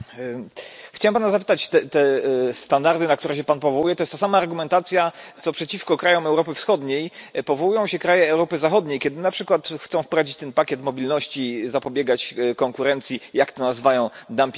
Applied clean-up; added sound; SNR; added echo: none; none; none; none.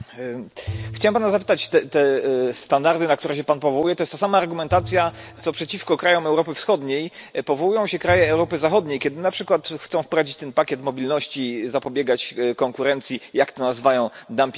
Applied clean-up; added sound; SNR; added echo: none; Bowed string instrument; 17 dB; none.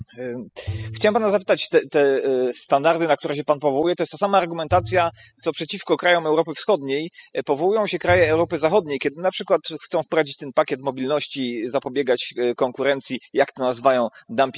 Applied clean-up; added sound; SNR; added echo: classical method spectral subtraction.